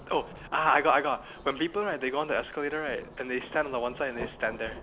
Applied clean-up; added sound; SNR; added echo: none; Rain / Thunderstorm; 17 dB; none.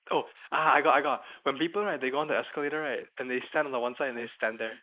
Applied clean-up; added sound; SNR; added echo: neural mask model Resemble Enhance denoiser.